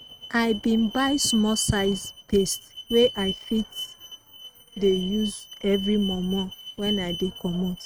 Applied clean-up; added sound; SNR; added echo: neural mask model RNNoise.